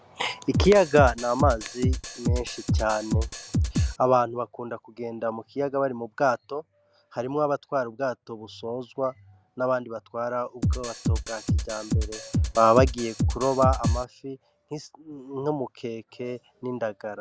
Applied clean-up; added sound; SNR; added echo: none; Drum kit; -1 dB; none.